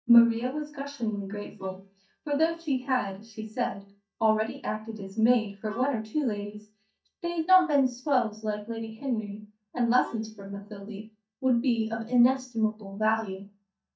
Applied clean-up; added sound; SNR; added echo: neural mask model DeepFilterNet 3.